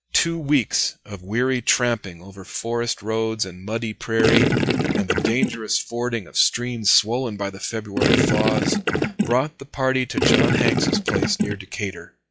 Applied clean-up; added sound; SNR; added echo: classical method log-MMSE.